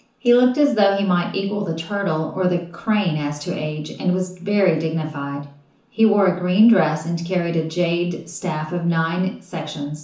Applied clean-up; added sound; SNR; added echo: none; none; none; reverberation time 0.9 s.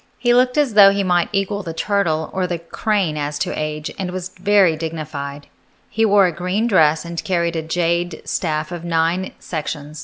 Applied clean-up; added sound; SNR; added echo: none; none; none; none.